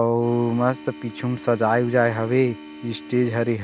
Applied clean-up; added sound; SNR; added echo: none; Organ; 17 dB; none.